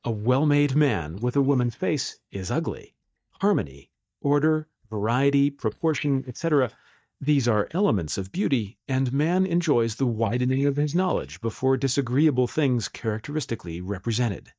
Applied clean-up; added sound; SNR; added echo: neural mask model DeepFilterNet 3.